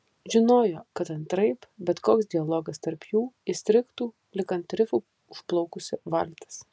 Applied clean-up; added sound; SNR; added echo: none; none; none; none.